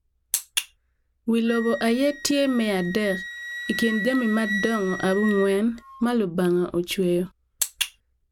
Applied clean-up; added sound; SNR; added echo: none; Wind instrument, woodwind instrument; 12 dB; none.